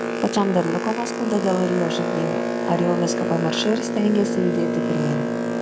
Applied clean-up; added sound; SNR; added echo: none; Boat, Water vehicle; 1 dB; none.